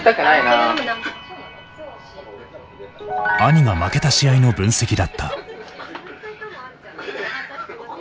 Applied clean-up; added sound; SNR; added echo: none; none; none; none.